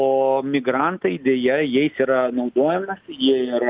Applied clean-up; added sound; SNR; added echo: none; none; none; none.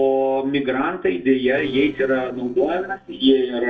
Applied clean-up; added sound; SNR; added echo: neural separator model SepFormer DNS4.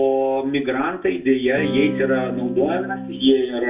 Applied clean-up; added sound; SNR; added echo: none; Electric guitar / Strum; 7 dB; reverberation time 0.3 s.